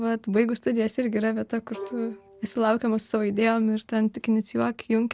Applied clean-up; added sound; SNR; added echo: none; Bowed string instrument; 20 dB; none.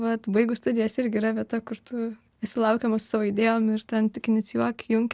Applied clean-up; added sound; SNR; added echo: none; none; none; none.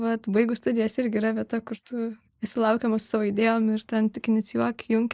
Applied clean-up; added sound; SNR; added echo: neural mask model Resemble Enhance denoiser.